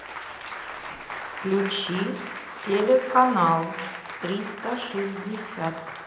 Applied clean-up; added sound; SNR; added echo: none; Applause; 10 dB; reverberation time 0.9 s.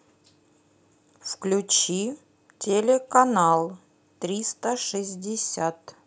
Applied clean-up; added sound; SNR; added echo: none; none; none; none.